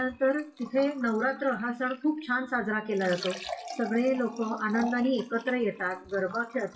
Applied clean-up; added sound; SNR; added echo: classical method WPE with log-MMSE.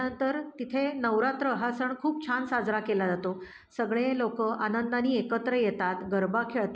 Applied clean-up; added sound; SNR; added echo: none; none; none; none.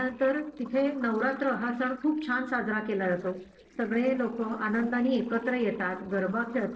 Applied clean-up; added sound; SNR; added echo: neural separator model SepFormer DNS4.